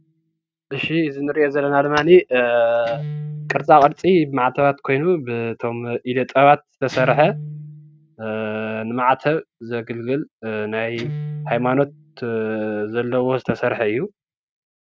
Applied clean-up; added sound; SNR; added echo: neural mask model RNNoise.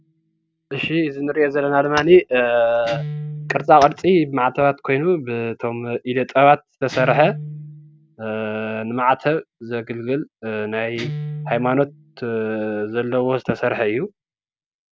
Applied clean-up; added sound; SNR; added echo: none; Guitar + Tap; 16 dB; none.